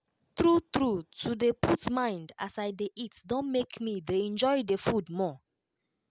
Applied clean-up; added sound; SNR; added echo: none; none; none; none.